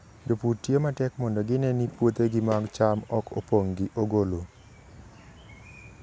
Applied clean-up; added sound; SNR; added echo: none; none; none; none.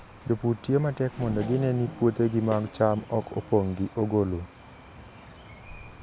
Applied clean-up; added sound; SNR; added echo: none; Cricket + Race car, auto racing / Accelerating, revving, vroom; 13 dB; none.